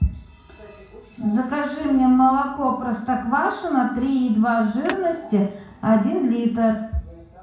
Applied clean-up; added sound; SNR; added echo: none; Telephone; 16 dB; reverberation time 0.6 s.